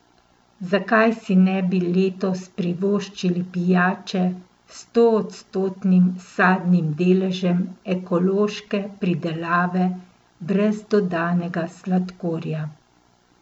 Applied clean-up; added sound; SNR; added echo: none; none; none; none.